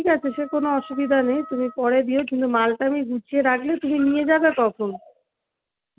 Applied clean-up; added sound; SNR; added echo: none; Wind instrument, woodwind instrument; 20 dB; none.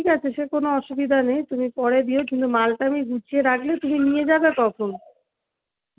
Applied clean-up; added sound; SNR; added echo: none; none; none; none.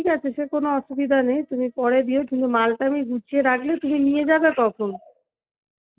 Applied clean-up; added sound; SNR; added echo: neural mask model DeepFilterNet 3.